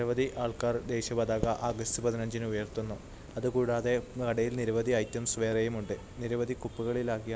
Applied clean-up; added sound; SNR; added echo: none; none; none; none.